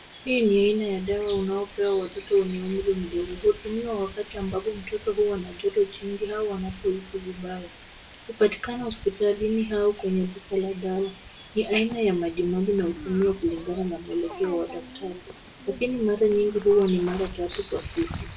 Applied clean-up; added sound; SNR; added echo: none; Bird vocalization, bird call, bird song; 14 dB; reverberation time 0.2 s.